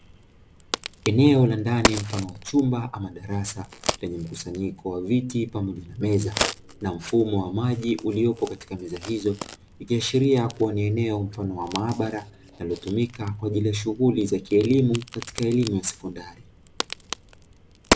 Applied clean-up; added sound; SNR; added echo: none; Crack; 9 dB; none.